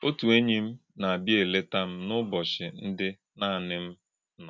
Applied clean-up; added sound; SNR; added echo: none; none; none; none.